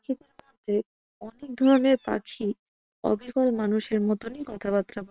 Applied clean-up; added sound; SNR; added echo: neural separator model SepFormer WHAM!.